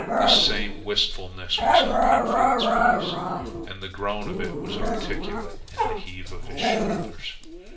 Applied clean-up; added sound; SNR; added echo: none; Growling; -3 dB; reverberation time 0.7 s.